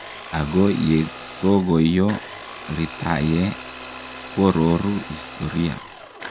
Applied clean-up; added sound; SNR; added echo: none; Domestic sounds, home sounds; 14 dB; none.